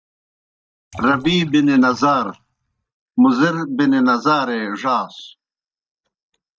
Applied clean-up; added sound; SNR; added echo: neural mask model DeepFilterNet 3.